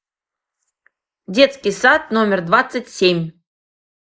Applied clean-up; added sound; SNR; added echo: neural mask model Resemble Enhance denoiser.